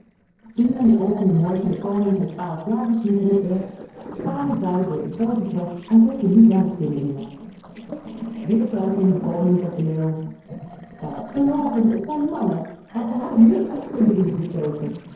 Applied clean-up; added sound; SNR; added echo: neural separator model SepFormer DNS4.